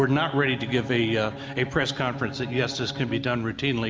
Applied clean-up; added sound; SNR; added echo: none; Bowed string instrument; 12 dB; none.